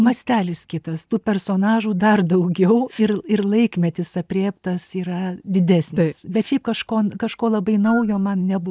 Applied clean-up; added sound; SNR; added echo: neural mask model DeepFilterNet 3.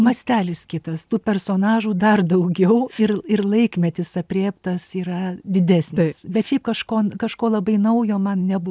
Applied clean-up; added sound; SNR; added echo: none; none; none; none.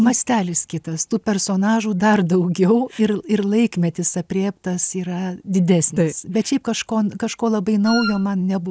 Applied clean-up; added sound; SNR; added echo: none; Wind instrument, woodwind instrument; 9 dB; none.